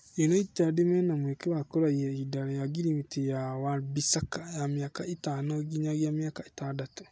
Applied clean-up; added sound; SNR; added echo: none; none; none; none.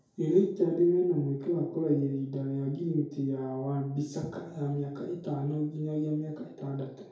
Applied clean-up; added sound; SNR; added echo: none; none; none; reverberation time 2.3 s.